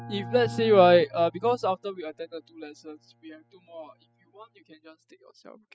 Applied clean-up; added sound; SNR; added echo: classical method spectral subtraction.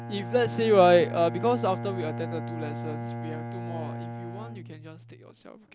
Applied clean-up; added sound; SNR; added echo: none; Bowed string instrument; 8 dB; none.